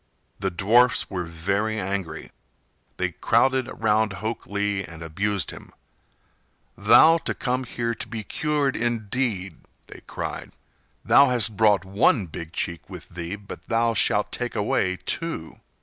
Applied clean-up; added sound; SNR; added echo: none; none; none; none.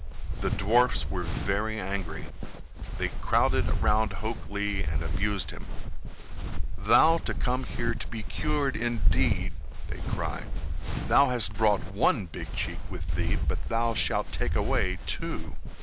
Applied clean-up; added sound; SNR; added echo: none; Walk, footsteps; -3 dB; none.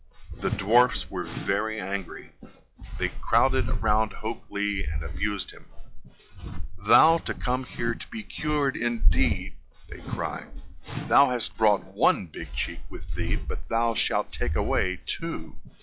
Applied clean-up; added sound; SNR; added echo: classical method log-MMSE.